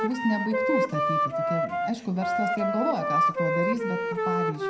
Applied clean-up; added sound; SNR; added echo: none; Wind instrument, woodwind instrument; -3 dB; reverberation time 0.7 s.